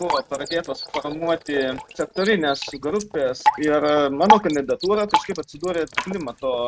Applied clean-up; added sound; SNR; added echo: neural mask model RNNoise.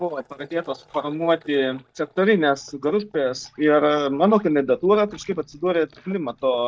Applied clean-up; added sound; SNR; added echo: neural mask model DeepFilterNet 3.